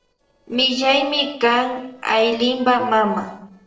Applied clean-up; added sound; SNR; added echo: neural separator model SepFormer DNS4.